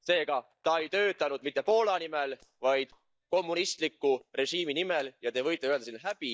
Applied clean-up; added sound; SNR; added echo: neural mask model DeepFilterNet 3.